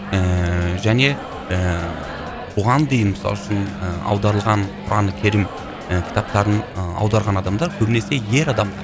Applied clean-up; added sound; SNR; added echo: none; Microwave oven; 11 dB; none.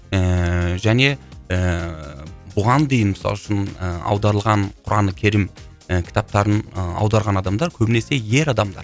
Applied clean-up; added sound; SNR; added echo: none; none; none; none.